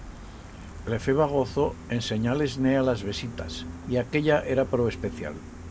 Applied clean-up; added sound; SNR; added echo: none; Gull, seagull; 13 dB; none.